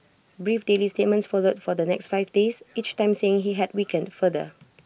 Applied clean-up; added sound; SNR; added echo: none; none; none; none.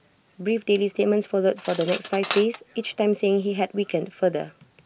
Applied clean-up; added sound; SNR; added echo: none; Cutlery, silverware; 14 dB; none.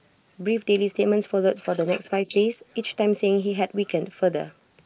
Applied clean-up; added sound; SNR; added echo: neural mask model Resemble Enhance denoiser.